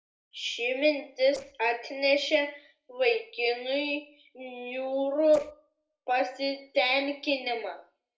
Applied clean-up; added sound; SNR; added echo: neural separator model SepFormer DNS4.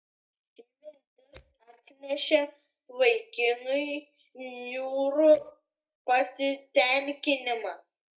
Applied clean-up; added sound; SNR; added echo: neural mask model DeepFilterNet 3.